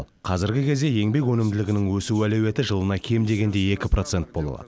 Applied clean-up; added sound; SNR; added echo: none; none; none; none.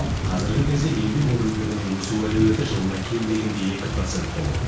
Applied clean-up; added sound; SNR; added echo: none; Thunder / Rain; 4 dB; reverberation time 0.6 s.